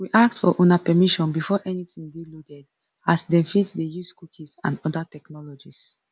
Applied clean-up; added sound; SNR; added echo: none; none; none; none.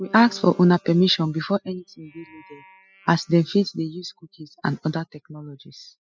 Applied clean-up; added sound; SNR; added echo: classical method spectral subtraction.